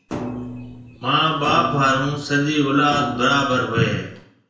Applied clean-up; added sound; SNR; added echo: none; Thump, thud; 11 dB; reverberation time 0.5 s.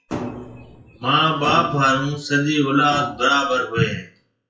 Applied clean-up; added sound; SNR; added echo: classical method WPE with log-MMSE.